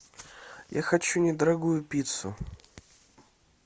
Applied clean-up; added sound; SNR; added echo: none; none; none; none.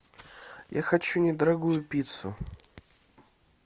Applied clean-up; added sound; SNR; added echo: none; Cutlery, silverware; 17 dB; none.